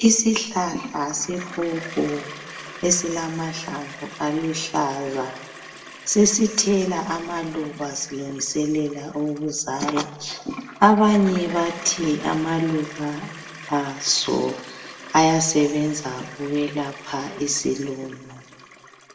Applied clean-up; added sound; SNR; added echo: none; Toilet flush; 16 dB; reverberation time 1.2 s.